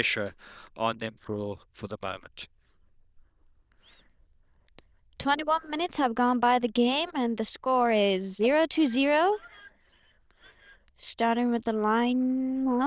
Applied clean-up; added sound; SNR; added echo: neural diffusion model UNIVERSE++.